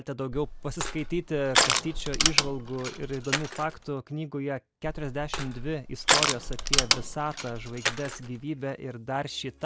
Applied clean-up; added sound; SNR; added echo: none; Crushing; -4 dB; none.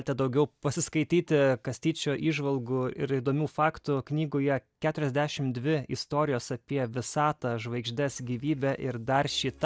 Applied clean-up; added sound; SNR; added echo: none; none; none; none.